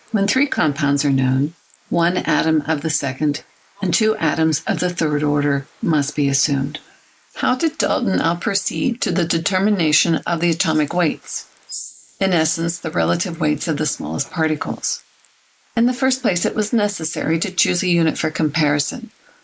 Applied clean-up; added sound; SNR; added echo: neural mask model Resemble Enhance denoiser.